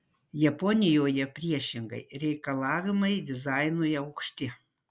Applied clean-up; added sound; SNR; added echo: none; none; none; none.